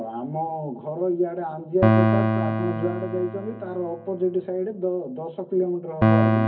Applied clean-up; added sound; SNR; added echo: none; Piano; -2 dB; reverberation time 0.3 s.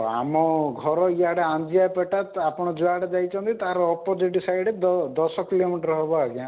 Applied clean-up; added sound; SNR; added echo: none; none; none; none.